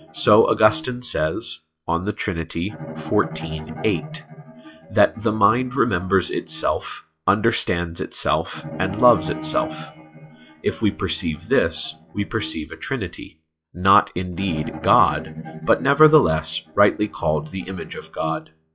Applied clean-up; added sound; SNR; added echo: classical method log-MMSE.